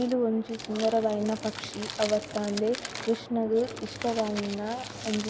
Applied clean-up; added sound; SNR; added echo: none; Crumpling, crinkling; 12 dB; none.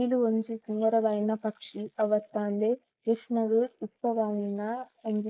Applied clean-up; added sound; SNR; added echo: neural mask model Resemble Enhance denoiser.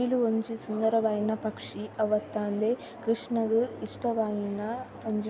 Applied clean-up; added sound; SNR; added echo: none; none; none; none.